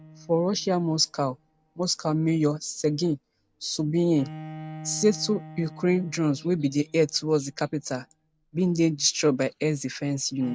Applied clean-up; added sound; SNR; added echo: none; Bowed string instrument; 20 dB; none.